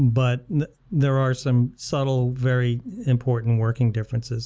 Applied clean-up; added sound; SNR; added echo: none; none; none; none.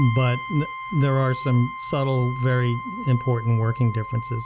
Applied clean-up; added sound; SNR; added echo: none; Brass instrument; 11 dB; none.